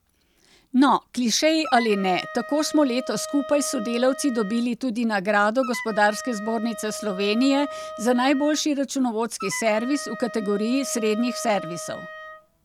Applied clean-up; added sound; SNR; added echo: none; Wind instrument, woodwind instrument; 13 dB; none.